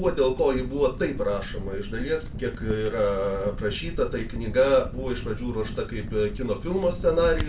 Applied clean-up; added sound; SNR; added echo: none; Crackle; 7 dB; reverberation time 0.3 s.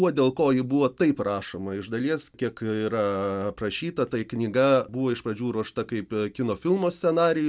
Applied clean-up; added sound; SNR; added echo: none; none; none; none.